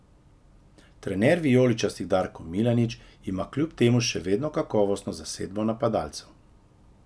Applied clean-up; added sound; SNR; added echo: none; none; none; none.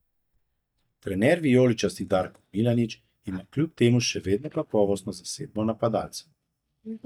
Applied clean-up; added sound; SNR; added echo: neural mask model DeepFilterNet 3.